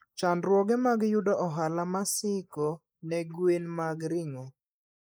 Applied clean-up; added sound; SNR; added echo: neural mask model Resemble Enhance denoiser.